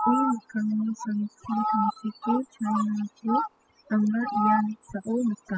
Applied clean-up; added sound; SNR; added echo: classical method spectral subtraction.